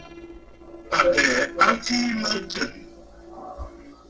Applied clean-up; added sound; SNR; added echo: neural separator model SepFormer DNS4.